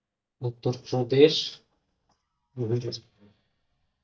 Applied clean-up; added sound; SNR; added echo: neural mask model DeepFilterNet 3.